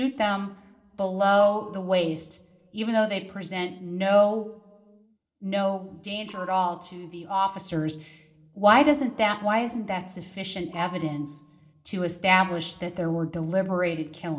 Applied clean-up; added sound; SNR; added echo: neural separator model SepFormer DNS4.